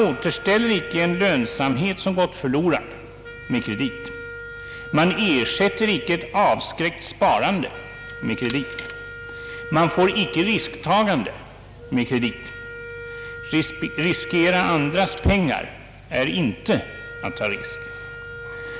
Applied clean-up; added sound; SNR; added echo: none; Wind instrument, woodwind instrument; 13 dB; none.